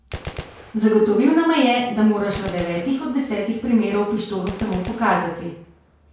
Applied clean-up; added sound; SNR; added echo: none; Gunshot, gunfire; 17 dB; reverberation time 0.5 s.